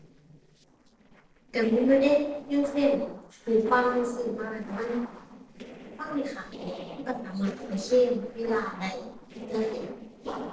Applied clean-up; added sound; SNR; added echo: neural separator model SepFormer DNS4.